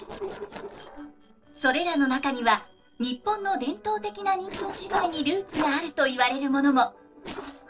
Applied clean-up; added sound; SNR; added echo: neural separator model SepFormer DNS4.